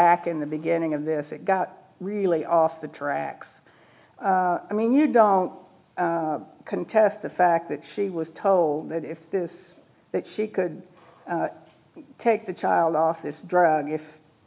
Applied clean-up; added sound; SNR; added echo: none; none; none; none.